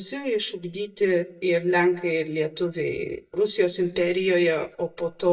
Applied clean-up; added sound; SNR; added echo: neural mask model DeepFilterNet 3.